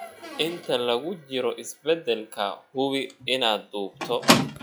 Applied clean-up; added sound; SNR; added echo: classical method log-MMSE.